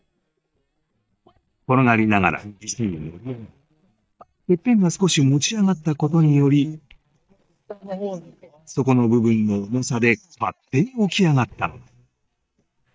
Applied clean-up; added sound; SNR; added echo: neural mask model DeepFilterNet 3.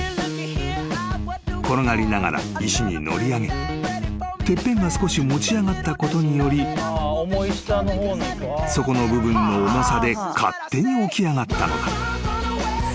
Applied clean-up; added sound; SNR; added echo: none; none; none; none.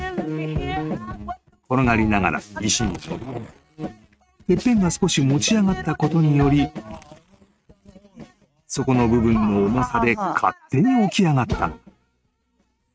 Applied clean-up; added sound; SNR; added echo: neural mask model RNNoise.